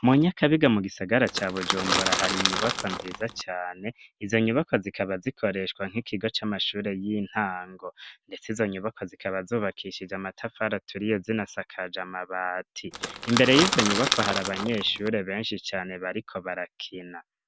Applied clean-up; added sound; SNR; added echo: none; Crackle / Crushing; 0 dB; none.